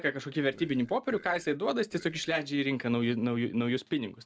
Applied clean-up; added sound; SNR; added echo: neural separator model SepFormer DNS4.